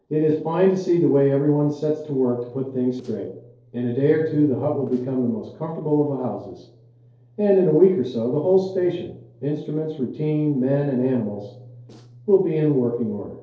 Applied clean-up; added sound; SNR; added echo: neural separator model SepFormer DNS4.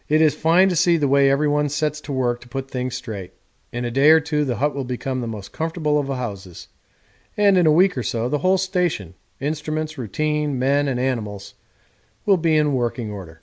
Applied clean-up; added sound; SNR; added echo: none; none; none; none.